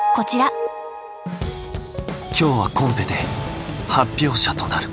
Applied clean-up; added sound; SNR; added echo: none; Piano; 18 dB; none.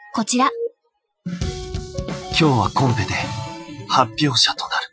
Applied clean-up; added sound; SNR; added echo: classical method Wiener filter.